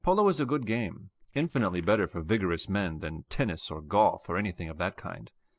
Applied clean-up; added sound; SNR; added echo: neural separator model SepFormer DNS4.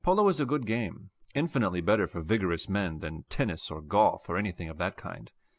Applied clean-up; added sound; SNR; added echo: none; none; none; none.